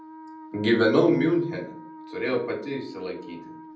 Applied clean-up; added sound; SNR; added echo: none; Wind instrument, woodwind instrument; 17 dB; reverberation time 0.6 s.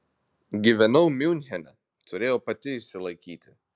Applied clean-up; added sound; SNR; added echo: none; none; none; none.